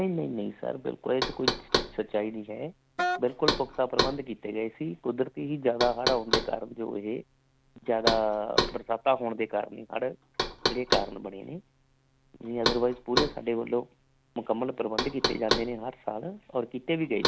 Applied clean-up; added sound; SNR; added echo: none; Wind instrument, woodwind instrument + Knock; 2 dB; none.